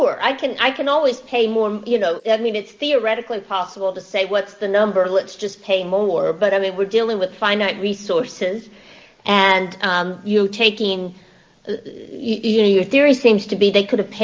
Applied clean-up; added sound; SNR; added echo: neural mask model Resemble Enhance denoiser.